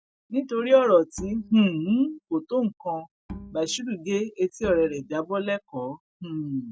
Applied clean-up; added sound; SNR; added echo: none; Bowed string instrument; 18 dB; none.